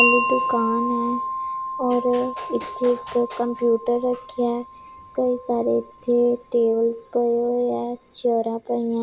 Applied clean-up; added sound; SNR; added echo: none; Wind chime; 6 dB; none.